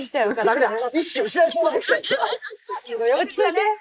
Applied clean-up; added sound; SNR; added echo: neural mask model Resemble Enhance denoiser.